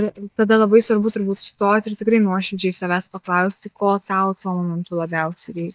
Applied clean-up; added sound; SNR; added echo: neural mask model DeepFilterNet 3.